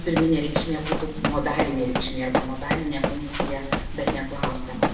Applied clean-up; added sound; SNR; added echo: none; Run; 0 dB; reverberation time 0.9 s.